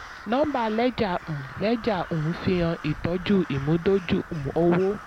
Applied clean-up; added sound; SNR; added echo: none; Crow; 15 dB; none.